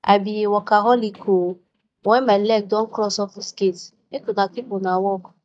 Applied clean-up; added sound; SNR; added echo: neural mask model DeepFilterNet 3.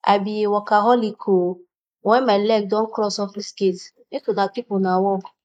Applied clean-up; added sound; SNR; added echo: neural mask model Resemble Enhance denoiser.